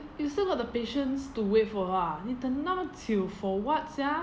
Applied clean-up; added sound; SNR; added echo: none; none; none; none.